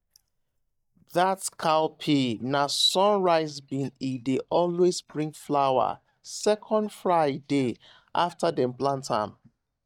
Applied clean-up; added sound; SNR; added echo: neural mask model DeepFilterNet 3.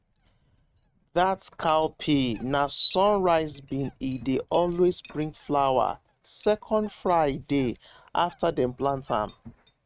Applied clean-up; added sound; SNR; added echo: neural mask model RNNoise.